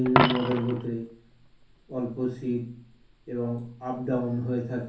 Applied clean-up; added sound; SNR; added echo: none; Coin (dropping); 3 dB; reverberation time 0.6 s.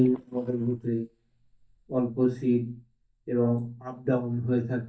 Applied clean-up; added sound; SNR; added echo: neural mask model DeepFilterNet 3.